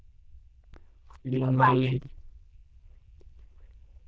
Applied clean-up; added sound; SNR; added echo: neural diffusion model UNIVERSE++.